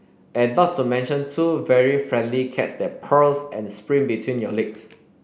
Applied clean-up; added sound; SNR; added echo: none; none; none; none.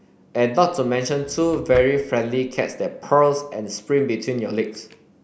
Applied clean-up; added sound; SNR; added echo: none; Drawer open or close; 19 dB; none.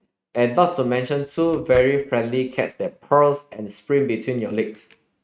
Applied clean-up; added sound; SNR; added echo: neural mask model RNNoise.